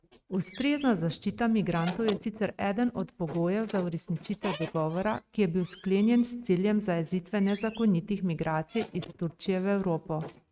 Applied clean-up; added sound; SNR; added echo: neural mask model RNNoise.